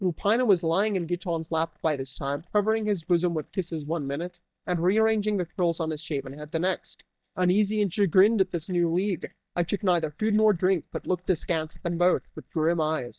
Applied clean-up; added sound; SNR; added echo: neural mask model DeepFilterNet 3.